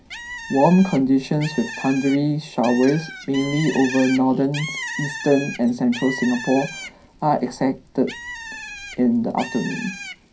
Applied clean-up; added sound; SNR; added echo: none; Bird; 13 dB; reverberation time 0.3 s.